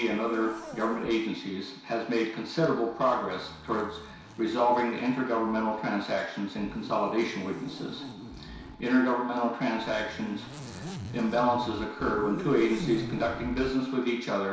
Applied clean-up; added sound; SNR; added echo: none; Zipper (clothing); 13 dB; reverberation time 0.6 s.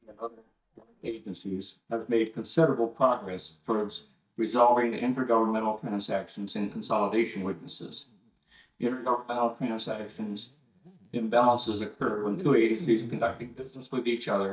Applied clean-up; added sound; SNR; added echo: neural mask model DeepFilterNet 3.